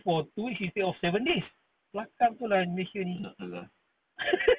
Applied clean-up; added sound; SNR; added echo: none; none; none; none.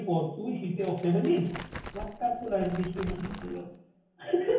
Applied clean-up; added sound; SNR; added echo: none; Crumpling, crinkling; 13 dB; reverberation time 0.7 s.